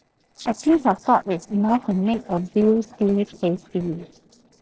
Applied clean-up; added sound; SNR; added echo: neural separator model SepFormer DNS4.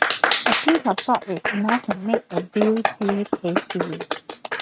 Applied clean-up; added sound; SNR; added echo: neural mask model RNNoise.